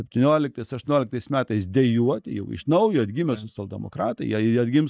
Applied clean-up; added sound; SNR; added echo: neural mask model DeepFilterNet 3.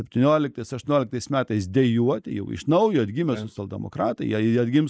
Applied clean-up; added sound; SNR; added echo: neural mask model Resemble Enhance denoiser.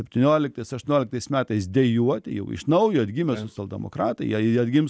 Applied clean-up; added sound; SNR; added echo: none; none; none; none.